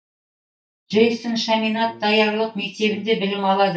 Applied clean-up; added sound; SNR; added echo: neural mask model DeepFilterNet 3.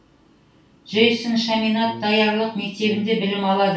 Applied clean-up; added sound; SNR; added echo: none; Brass instrument; 19 dB; reverberation time 0.3 s.